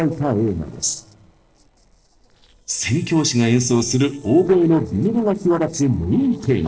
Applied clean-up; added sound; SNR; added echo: neural separator model SepFormer DNS4.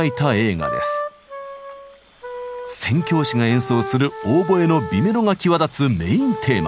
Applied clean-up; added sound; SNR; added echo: none; none; none; none.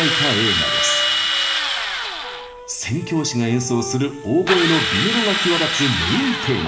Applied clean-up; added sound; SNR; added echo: none; Drill; 0 dB; reverberation time 2.3 s.